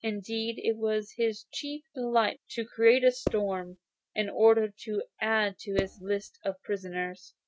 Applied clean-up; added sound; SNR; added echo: none; Percussion; 6 dB; none.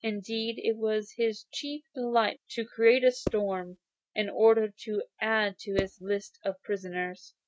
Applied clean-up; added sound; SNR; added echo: neural mask model RNNoise.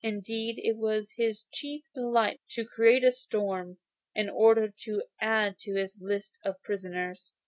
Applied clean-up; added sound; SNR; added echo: none; none; none; none.